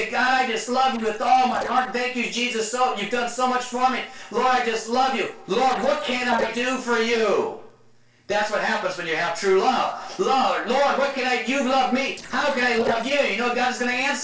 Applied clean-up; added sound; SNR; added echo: neural separator model SepFormer DNS4.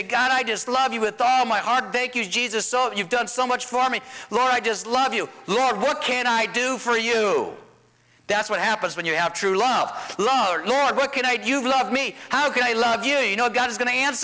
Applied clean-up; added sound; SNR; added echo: none; none; none; none.